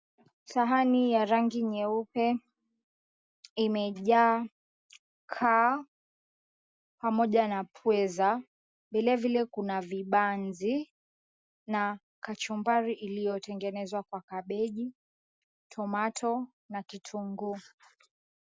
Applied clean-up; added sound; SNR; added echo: none; none; none; none.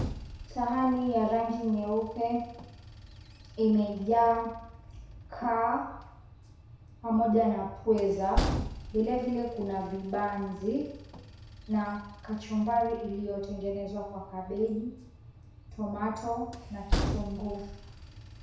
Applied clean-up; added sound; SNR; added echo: none; Train; 8 dB; reverberation time 0.7 s.